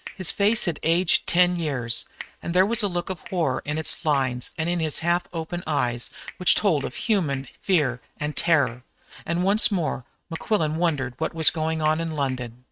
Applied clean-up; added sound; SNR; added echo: neural mask model RNNoise.